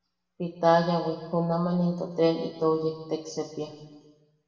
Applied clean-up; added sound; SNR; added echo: none; none; none; reverberation time 1.3 s.